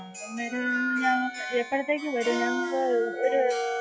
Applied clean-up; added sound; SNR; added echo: classical method log-MMSE.